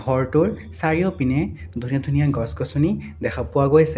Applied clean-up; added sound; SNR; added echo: none; none; none; none.